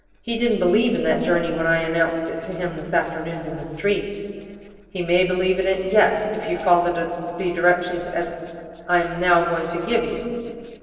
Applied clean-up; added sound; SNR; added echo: neural separator model SepFormer DNS4.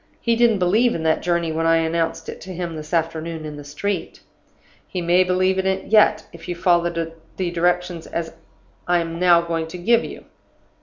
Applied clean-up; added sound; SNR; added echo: none; none; none; none.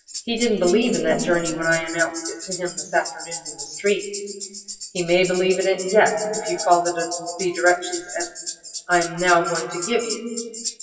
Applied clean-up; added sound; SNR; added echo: classical method WPE with log-MMSE.